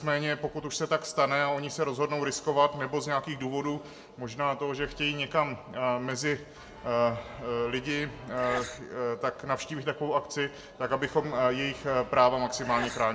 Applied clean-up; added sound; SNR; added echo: none; Sneeze / Church bell; 13 dB; reverberation time 0.5 s.